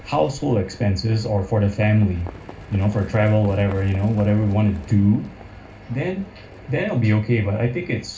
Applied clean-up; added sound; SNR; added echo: none; Livestock, farm animals, working animals; 20 dB; reverberation time 0.4 s.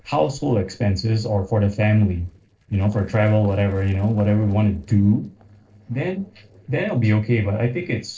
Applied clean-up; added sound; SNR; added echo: neural separator model SepFormer DNS4.